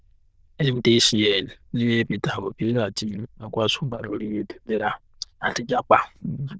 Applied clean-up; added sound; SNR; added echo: neural diffusion model UNIVERSE++.